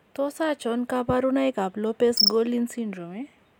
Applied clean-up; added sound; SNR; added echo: none; Cricket; 5 dB; none.